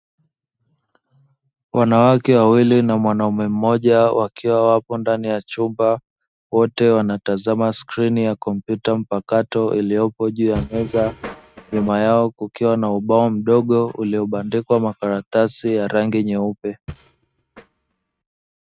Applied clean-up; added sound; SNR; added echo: neural mask model RNNoise.